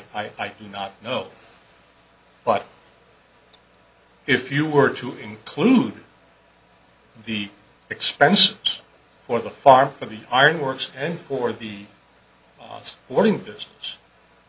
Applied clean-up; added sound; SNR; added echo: none; none; none; none.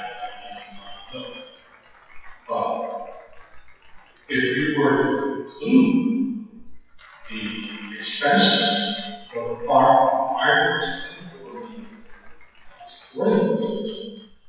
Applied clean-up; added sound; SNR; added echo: classical method WPE with log-MMSE.